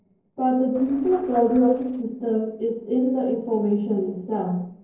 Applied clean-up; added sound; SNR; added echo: neural separator model SepFormer DNS4.